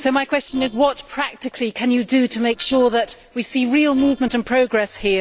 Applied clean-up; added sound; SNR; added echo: neural separator model SepFormer DNS4.